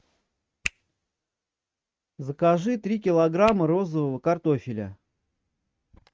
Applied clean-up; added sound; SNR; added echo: neural mask model RNNoise.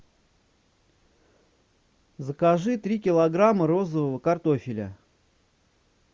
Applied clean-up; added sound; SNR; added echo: none; none; none; none.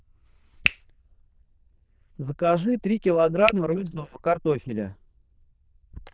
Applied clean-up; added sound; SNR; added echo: neural diffusion model UNIVERSE++.